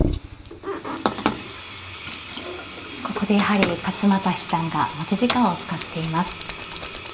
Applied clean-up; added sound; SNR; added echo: none; Sink (filling or washing); 6 dB; reverberation time 1.6 s.